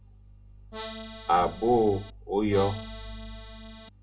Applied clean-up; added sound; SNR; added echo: none; Accordion; 13 dB; reverberation time 0.2 s.